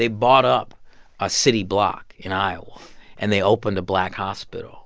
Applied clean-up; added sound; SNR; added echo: none; none; none; none.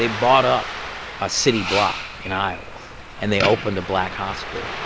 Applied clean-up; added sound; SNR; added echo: none; Ocean + Fireworks; 7 dB; none.